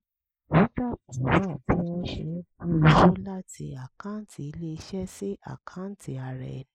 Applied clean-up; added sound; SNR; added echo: neural mask model Resemble Enhance denoiser.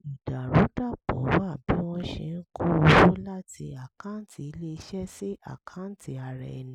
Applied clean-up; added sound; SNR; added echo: none; none; none; none.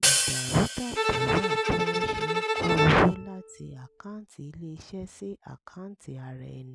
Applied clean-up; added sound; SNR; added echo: none; Bowed string instrument + Hi-hat; -3 dB; none.